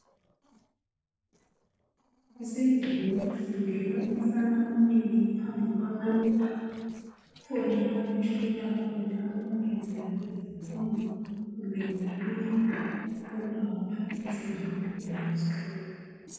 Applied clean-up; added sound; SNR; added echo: neural separator model SepFormer DNS4.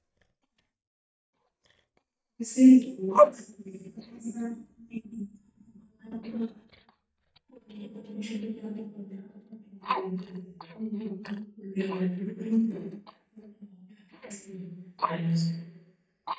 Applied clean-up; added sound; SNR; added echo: neural mask model DeepFilterNet 3.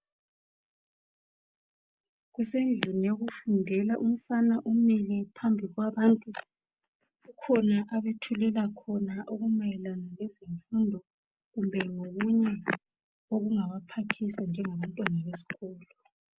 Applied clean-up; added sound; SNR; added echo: none; none; none; none.